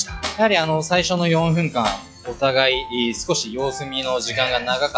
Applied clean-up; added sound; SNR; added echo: classical method log-MMSE.